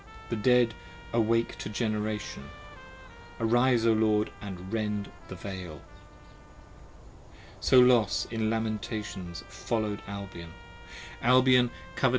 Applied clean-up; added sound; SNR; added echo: none; Insect / Frog + Trumpet; 19 dB; none.